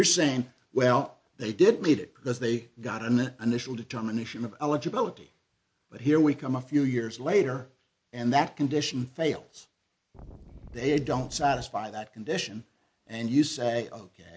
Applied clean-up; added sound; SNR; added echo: none; Wind; 18 dB; none.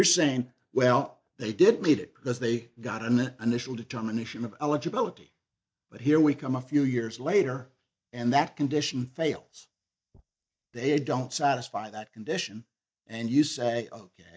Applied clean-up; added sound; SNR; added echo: neural mask model DeepFilterNet 3.